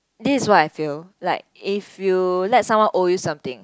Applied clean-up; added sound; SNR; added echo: none; none; none; none.